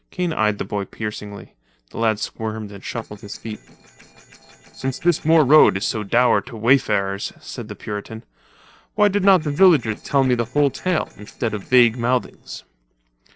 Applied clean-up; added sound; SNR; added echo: neural separator model SepFormer DNS4.